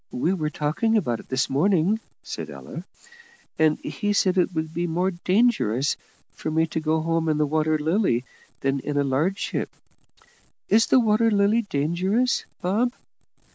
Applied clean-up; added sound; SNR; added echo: none; none; none; none.